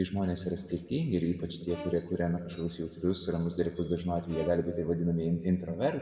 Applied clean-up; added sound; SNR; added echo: none; Bowed string instrument; 18 dB; reverberation time 1.5 s.